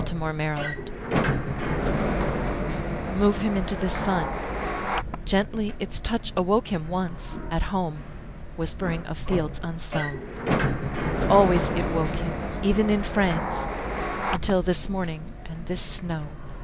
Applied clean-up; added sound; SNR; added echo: none; Sliding door; 1 dB; none.